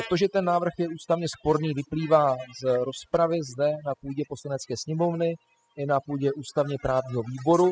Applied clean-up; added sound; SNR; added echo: classical method spectral subtraction.